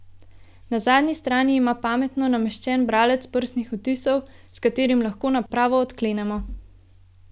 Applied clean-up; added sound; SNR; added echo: none; none; none; none.